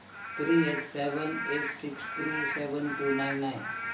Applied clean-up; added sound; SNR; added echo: none; Rain / Frog; 4 dB; reverberation time 0.8 s.